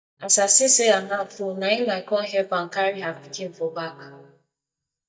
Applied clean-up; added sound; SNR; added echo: neural mask model DeepFilterNet 3.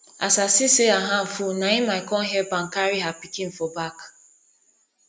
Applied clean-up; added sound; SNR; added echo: none; none; none; none.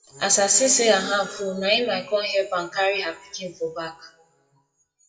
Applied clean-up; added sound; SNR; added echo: classical method WPE with log-MMSE.